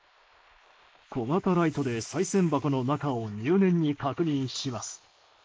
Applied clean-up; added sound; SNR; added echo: neural mask model Resemble Enhance denoiser.